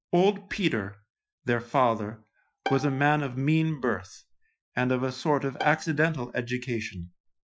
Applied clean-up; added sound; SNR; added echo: classical method Wiener filter.